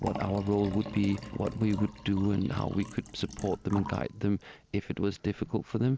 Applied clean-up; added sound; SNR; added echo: none; Liquid; 13 dB; none.